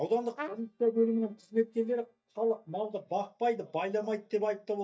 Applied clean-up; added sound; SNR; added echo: neural mask model DeepFilterNet 3.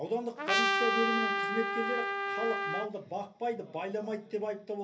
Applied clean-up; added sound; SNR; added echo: none; Trumpet; -4 dB; reverberation time 0.3 s.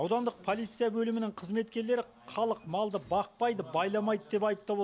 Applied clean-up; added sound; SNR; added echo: none; none; none; none.